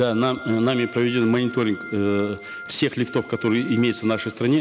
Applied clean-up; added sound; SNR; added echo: none; Organ; 16 dB; none.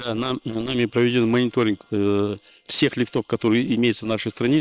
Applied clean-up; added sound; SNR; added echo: neural separator model SepFormer WHAM!.